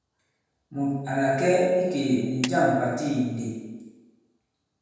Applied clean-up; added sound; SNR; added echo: none; Clapping; 15 dB; reverberation time 1.2 s.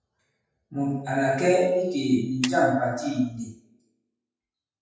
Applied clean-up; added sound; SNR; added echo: classical method WPE with log-MMSE.